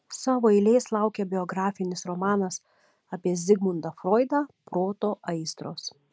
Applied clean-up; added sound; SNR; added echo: none; none; none; none.